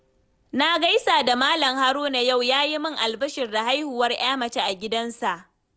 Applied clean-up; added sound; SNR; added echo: none; none; none; none.